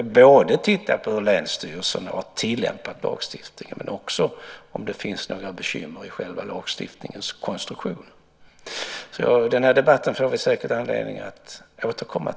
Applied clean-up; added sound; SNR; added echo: none; none; none; none.